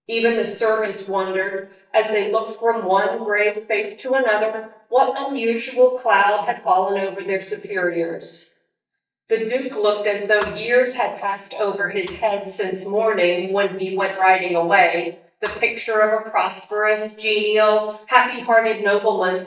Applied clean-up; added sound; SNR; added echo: neural mask model DeepFilterNet 3.